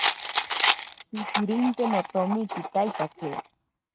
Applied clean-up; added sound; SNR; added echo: neural mask model RNNoise.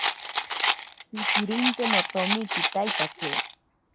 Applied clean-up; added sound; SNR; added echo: none; Rattle; -3 dB; none.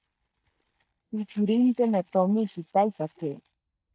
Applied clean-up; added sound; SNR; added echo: neural mask model DeepFilterNet 3.